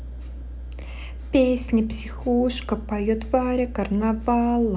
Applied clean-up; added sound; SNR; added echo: none; none; none; none.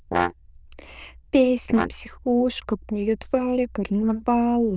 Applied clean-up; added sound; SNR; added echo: neural diffusion model UNIVERSE++.